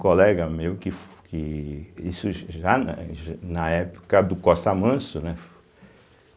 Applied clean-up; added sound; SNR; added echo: none; none; none; none.